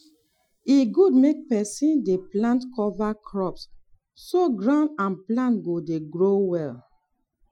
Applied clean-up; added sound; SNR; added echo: classical method Wiener filter.